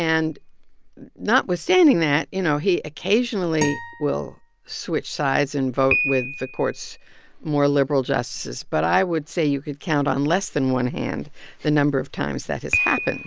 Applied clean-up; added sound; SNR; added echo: none; Piano + Acoustic guitar; 11 dB; none.